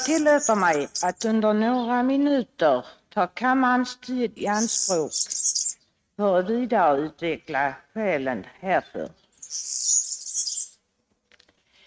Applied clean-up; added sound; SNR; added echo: neural mask model RNNoise.